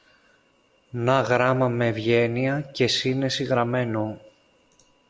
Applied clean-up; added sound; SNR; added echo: none; none; none; none.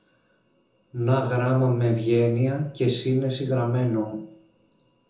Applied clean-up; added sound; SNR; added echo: none; none; none; reverberation time 0.5 s.